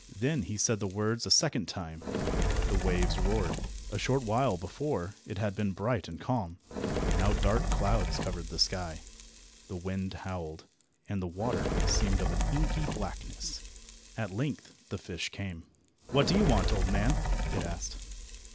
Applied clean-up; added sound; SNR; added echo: none; Fire; 0 dB; none.